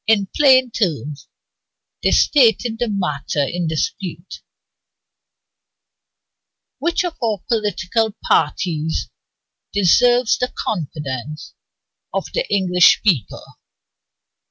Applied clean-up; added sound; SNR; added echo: none; none; none; none.